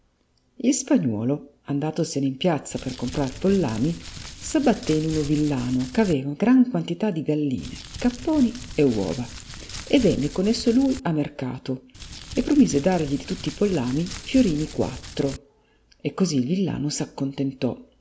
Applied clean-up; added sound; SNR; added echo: none; Crumpling, crinkling; 14 dB; none.